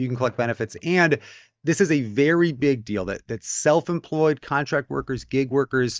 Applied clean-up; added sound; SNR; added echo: neural mask model DeepFilterNet 3.